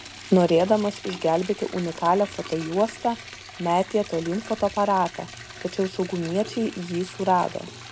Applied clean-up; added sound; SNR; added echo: none; Liquid; 16 dB; none.